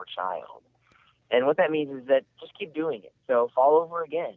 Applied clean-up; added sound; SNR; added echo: none; none; none; none.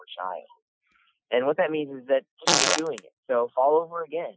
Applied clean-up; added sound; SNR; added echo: classical method Wiener filter.